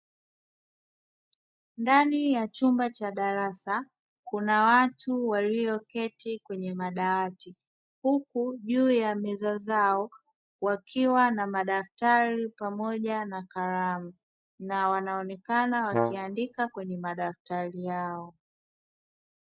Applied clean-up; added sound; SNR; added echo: neural mask model DeepFilterNet 3.